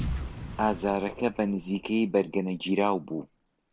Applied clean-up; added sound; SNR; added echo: none; Boom; 11 dB; none.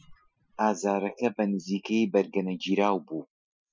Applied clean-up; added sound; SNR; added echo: classical method Wiener filter.